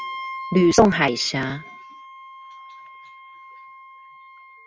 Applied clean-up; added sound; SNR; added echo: none; Wind instrument, woodwind instrument; 14 dB; none.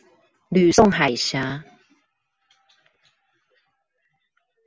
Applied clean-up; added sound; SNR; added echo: none; none; none; none.